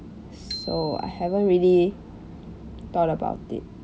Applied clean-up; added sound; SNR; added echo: none; Bicycle bell; 18 dB; none.